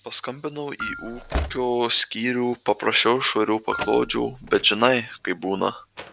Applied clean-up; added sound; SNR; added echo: none; Slam / Train + Marimba, xylophone; 12 dB; none.